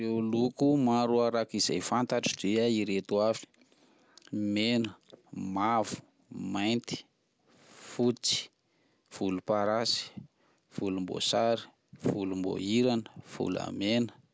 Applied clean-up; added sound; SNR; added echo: none; none; none; none.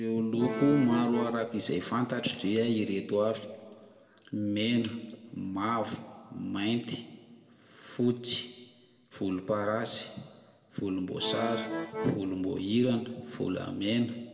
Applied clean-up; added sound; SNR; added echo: none; Accordion; 4 dB; reverberation time 1.2 s.